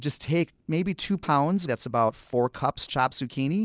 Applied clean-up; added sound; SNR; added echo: none; none; none; none.